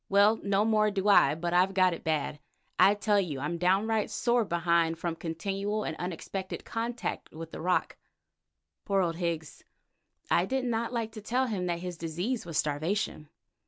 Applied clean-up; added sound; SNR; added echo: none; none; none; none.